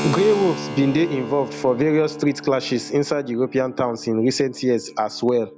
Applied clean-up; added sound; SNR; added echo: none; Keyboard (musical); 12 dB; none.